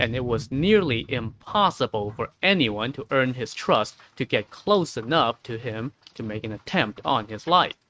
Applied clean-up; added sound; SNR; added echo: neural mask model RNNoise.